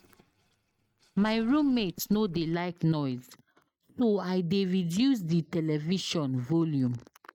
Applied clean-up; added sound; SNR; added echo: neural mask model RNNoise.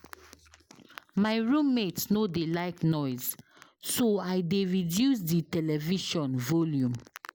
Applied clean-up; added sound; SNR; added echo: none; none; none; none.